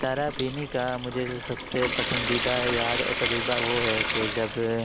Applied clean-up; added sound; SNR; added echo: none; Trickle, dribble / Sink (filling or washing) / Water tap, faucet; 0 dB; none.